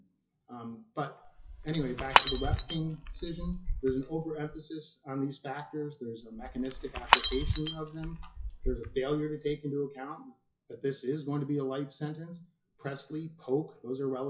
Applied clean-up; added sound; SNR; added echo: classical method WPE with log-MMSE.